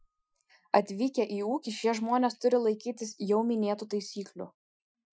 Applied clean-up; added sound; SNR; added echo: classical method Wiener filter.